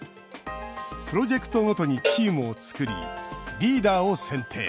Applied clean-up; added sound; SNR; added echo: none; Cowbell; 6 dB; none.